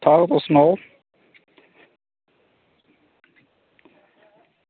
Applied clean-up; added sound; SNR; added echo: none; none; none; none.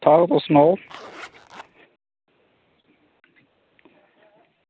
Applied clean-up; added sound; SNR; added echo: none; Zipper (clothing); 18 dB; none.